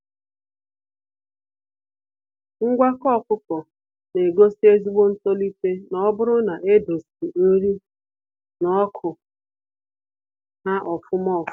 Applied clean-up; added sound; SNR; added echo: none; none; none; none.